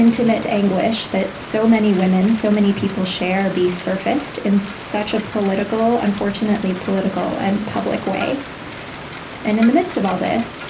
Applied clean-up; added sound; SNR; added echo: none; Rain; 13 dB; reverberation time 0.3 s.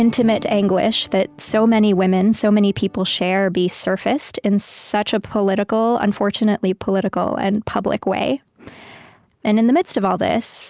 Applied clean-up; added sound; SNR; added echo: none; none; none; none.